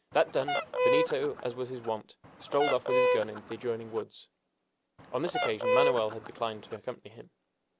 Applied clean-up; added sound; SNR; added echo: none; Fowl; -2 dB; none.